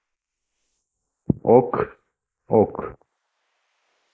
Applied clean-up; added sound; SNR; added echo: neural mask model Resemble Enhance denoiser.